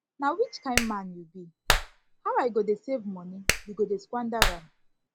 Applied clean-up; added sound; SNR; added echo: none; Clapping; 0 dB; none.